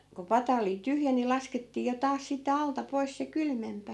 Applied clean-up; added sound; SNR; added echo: none; none; none; none.